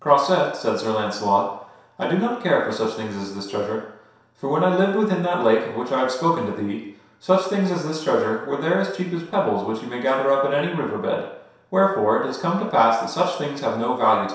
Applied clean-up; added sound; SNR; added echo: none; none; none; reverberation time 0.7 s.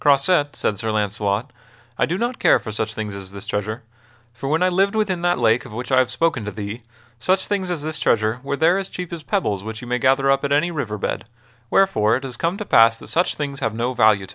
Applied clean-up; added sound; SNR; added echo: none; none; none; none.